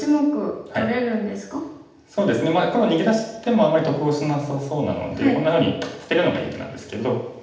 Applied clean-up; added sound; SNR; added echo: none; none; none; reverberation time 0.8 s.